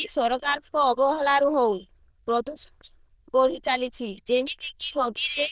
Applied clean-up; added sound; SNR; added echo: neural diffusion model UNIVERSE++.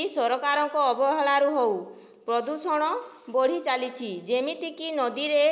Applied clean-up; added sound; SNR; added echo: none; none; none; none.